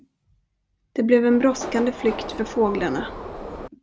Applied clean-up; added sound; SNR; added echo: none; Subway, metro, underground; 10 dB; none.